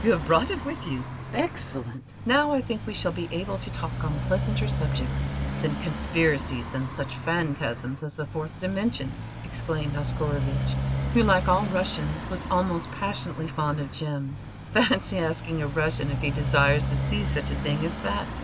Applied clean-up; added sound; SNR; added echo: none; Motorcycle; 3 dB; none.